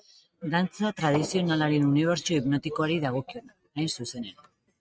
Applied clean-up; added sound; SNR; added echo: neural mask model RNNoise.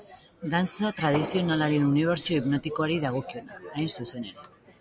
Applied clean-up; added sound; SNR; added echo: none; Fireworks; 13 dB; none.